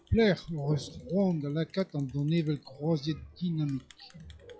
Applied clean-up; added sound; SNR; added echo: classical method log-MMSE.